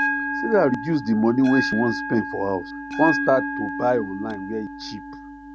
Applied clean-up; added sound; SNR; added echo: none; Bell; 5 dB; none.